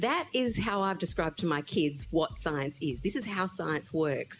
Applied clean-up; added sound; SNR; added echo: none; Drum kit; 17 dB; none.